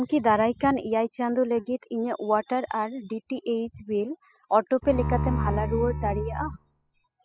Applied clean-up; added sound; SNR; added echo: classical method spectral subtraction.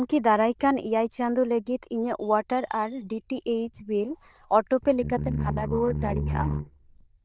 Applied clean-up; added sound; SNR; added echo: neural diffusion model UNIVERSE++.